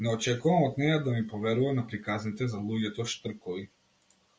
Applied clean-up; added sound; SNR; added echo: none; none; none; none.